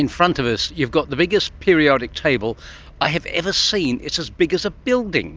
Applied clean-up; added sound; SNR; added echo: none; none; none; none.